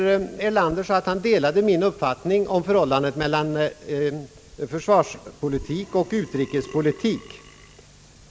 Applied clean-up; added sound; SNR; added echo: none; Burping, eructation; 20 dB; none.